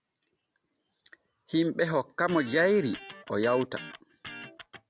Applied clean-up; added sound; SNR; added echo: none; Electric guitar; 15 dB; none.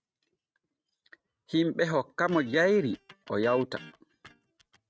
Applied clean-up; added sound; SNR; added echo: neural mask model RNNoise.